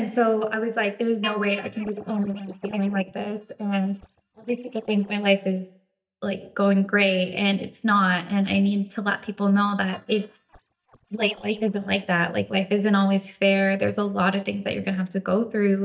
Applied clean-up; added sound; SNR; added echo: neural mask model DeepFilterNet 3.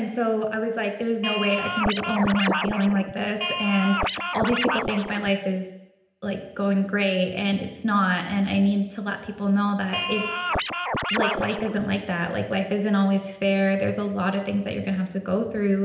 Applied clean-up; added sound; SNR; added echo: none; Scratching (performance technique); 3 dB; reverberation time 0.8 s.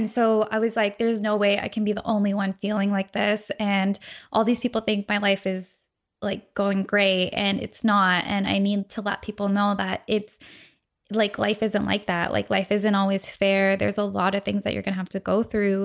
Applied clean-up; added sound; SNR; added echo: none; none; none; none.